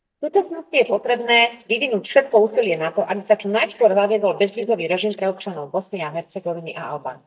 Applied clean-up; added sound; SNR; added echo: neural mask model DeepFilterNet 3.